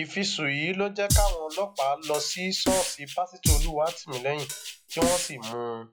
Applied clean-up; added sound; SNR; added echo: classical method log-MMSE.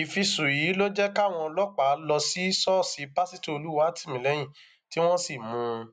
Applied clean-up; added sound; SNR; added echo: none; none; none; none.